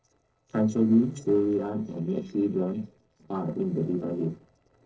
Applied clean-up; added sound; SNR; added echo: neural separator model SepFormer DNS4.